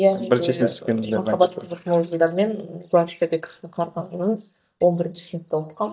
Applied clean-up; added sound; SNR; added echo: neural mask model DeepFilterNet 3.